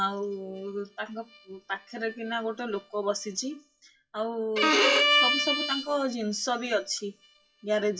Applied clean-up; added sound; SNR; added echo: classical method WPE with log-MMSE.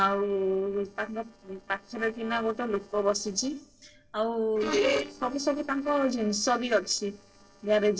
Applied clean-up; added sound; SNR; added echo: neural separator model SepFormer DNS4.